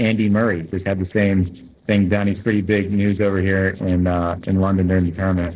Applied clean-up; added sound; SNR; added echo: neural separator model SepFormer DNS4.